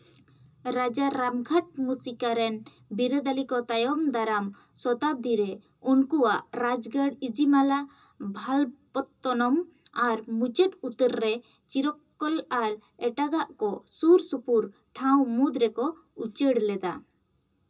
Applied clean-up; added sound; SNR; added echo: none; none; none; reverberation time 0.2 s.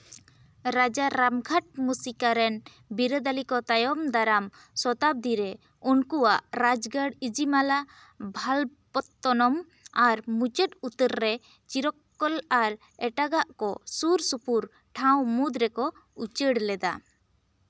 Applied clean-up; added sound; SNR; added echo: none; none; none; none.